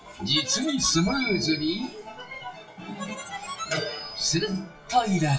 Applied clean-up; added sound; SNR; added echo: classical method WPE with log-MMSE.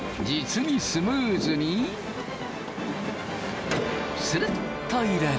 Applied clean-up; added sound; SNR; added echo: none; none; none; none.